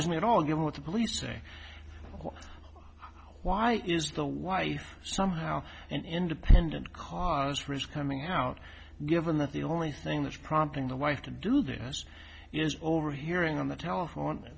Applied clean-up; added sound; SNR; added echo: none; none; none; none.